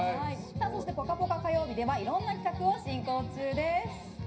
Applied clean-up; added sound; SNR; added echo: none; none; none; reverberation time 0.4 s.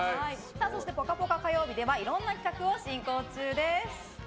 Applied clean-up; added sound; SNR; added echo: none; none; none; none.